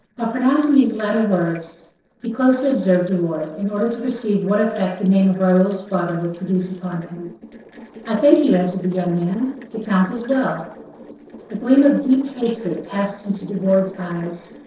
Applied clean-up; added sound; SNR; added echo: neural separator model SepFormer DNS4.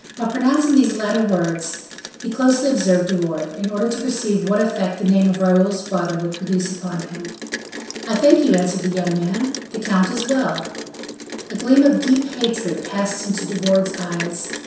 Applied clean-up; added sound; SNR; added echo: none; Rain; 14 dB; reverberation time 0.7 s.